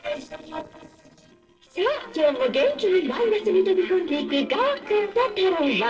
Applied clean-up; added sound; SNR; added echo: neural separator model SepFormer DNS4.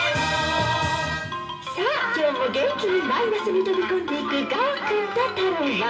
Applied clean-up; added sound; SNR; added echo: none; Wind instrument, woodwind instrument; 20 dB; reverberation time 2.3 s.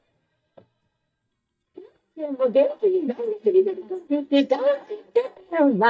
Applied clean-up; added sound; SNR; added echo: neural mask model DeepFilterNet 3.